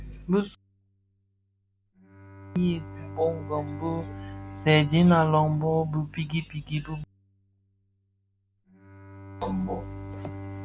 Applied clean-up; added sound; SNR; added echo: none; Bowed string instrument; 14 dB; none.